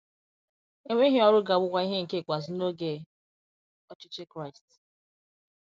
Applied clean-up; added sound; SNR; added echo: none; none; none; none.